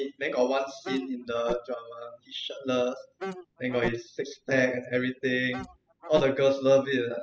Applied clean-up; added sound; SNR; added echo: classical method spectral subtraction.